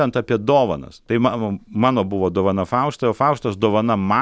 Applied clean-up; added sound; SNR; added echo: none; none; none; none.